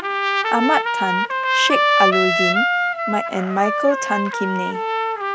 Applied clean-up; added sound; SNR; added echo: none; Trumpet; -3 dB; none.